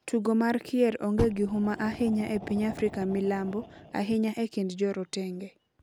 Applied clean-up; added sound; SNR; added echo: none; Fire; 13 dB; none.